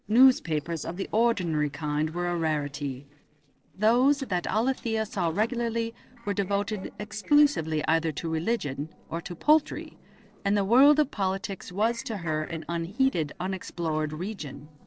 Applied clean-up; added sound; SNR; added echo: neural separator model SepFormer DNS4.